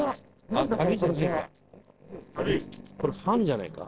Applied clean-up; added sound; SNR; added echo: neural separator model SepFormer DNS4.